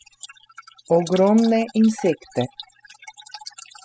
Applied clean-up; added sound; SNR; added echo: classical method spectral subtraction.